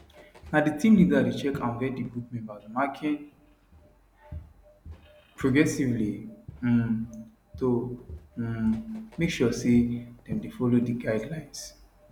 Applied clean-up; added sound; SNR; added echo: none; Walk, footsteps; 19 dB; none.